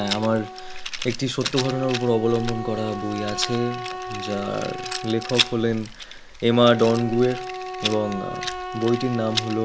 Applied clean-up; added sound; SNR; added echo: none; Wind instrument, woodwind instrument + Rattle; 6 dB; none.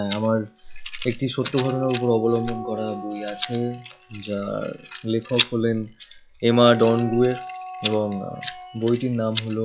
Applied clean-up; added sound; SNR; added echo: classical method log-MMSE.